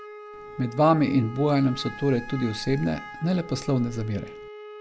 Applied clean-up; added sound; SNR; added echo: none; Wind instrument, woodwind instrument; 15 dB; none.